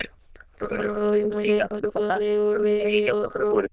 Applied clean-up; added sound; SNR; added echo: neural diffusion model UNIVERSE++.